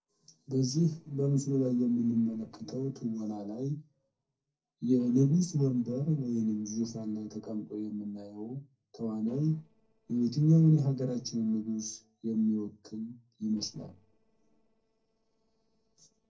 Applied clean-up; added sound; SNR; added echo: neural separator model SepFormer DNS4.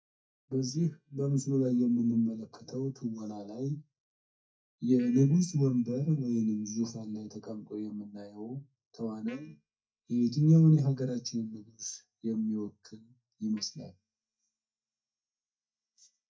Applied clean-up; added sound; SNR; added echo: neural mask model DeepFilterNet 3.